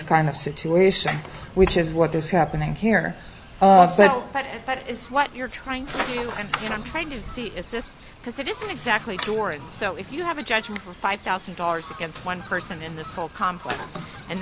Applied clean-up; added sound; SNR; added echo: none; Fowl; 17 dB; none.